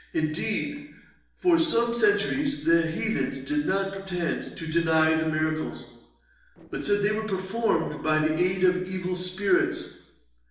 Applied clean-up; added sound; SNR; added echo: neural separator model SepFormer DNS4.